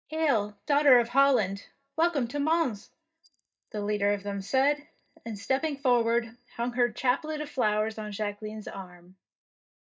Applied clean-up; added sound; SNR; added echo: neural mask model DeepFilterNet 3.